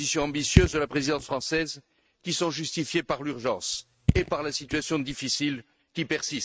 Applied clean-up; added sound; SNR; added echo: neural mask model RNNoise.